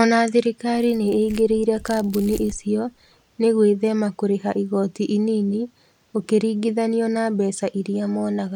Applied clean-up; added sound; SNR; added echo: none; Tearing; 19 dB; none.